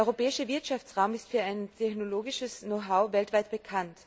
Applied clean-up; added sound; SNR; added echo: none; none; none; none.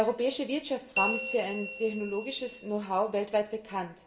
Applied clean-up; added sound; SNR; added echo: none; Bell; 4 dB; reverberation time 0.6 s.